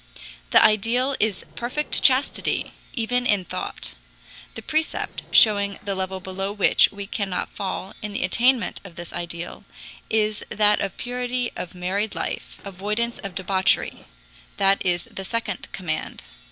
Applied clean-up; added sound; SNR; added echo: none; Wind chime + Skateboard; 20 dB; none.